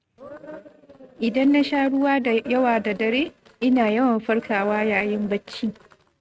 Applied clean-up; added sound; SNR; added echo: neural mask model RNNoise.